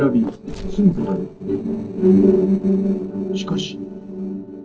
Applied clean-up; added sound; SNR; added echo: neural separator model SepFormer DNS4.